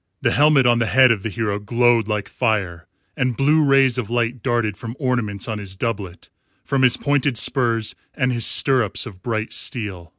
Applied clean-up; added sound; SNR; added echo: none; none; none; none.